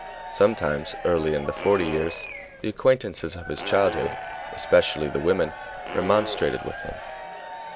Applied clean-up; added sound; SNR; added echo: none; Crowd / Cheering + Fart; 10 dB; none.